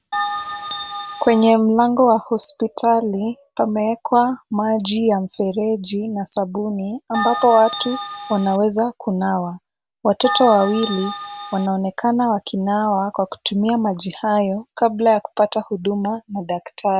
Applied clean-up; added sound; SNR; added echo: none; Bell; 7 dB; none.